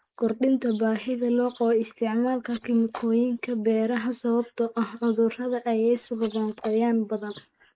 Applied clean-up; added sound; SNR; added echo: neural mask model Resemble Enhance denoiser.